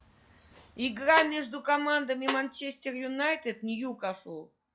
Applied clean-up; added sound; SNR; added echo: classical method log-MMSE.